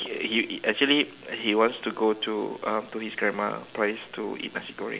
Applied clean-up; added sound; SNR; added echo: none; none; none; none.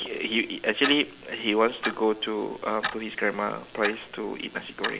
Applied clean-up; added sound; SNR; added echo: none; Clock; 10 dB; none.